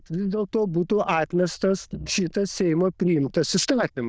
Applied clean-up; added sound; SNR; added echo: neural diffusion model UNIVERSE++.